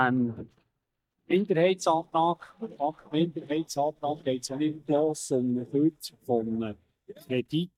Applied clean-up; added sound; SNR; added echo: neural mask model DeepFilterNet 3.